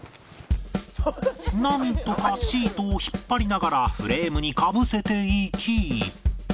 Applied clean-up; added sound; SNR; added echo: none; none; none; none.